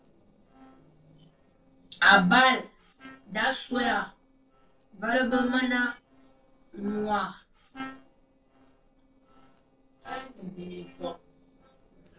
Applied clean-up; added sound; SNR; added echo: neural separator model SepFormer DNS4.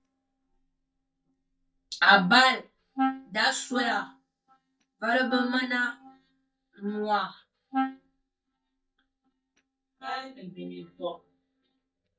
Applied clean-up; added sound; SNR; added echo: neural mask model DeepFilterNet 3.